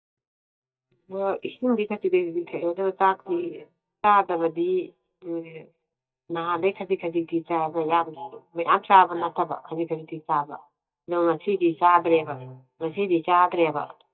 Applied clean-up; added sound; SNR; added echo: neural mask model DeepFilterNet 3.